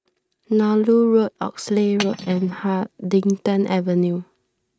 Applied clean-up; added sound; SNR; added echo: neural mask model RNNoise.